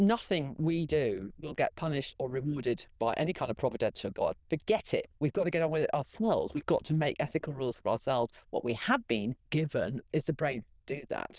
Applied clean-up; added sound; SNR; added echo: neural diffusion model UNIVERSE++.